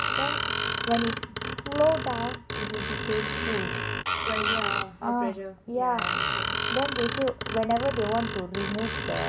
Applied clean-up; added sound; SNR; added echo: none; Screech; 1 dB; none.